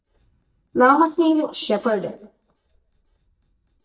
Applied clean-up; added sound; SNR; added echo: neural mask model DeepFilterNet 3.